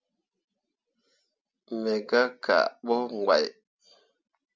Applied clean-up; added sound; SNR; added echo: none; none; none; none.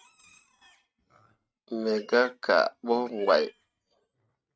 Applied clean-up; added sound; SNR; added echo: neural mask model RNNoise.